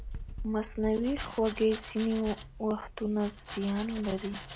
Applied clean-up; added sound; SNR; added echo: none; Domestic sounds, home sounds; 10 dB; none.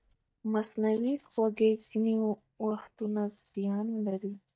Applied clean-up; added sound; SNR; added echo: neural mask model DeepFilterNet 3.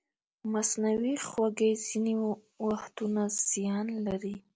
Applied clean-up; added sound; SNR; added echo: none; none; none; none.